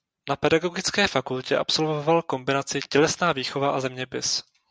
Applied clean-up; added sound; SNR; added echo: none; none; none; none.